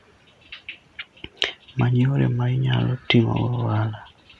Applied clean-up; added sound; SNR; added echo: none; none; none; none.